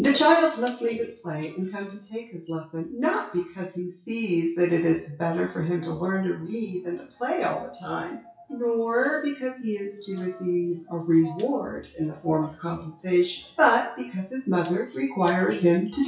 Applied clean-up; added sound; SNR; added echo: classical method WPE with log-MMSE.